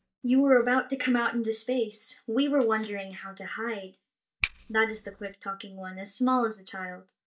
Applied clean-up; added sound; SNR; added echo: neural mask model DeepFilterNet 3.